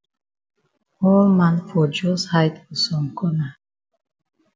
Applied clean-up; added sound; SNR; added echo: none; none; none; none.